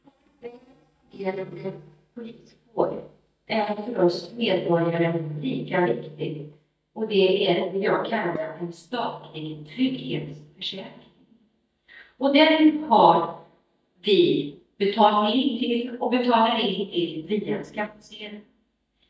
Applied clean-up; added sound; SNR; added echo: neural mask model DeepFilterNet 3.